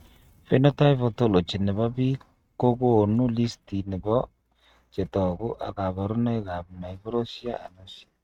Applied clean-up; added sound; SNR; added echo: neural mask model RNNoise.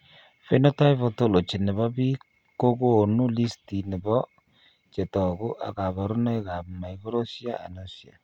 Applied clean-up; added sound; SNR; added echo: none; none; none; none.